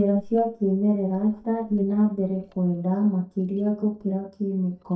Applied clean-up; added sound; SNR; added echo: neural mask model DeepFilterNet 3.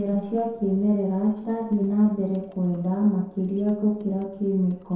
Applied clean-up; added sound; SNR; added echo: neural separator model SepFormer DNS4.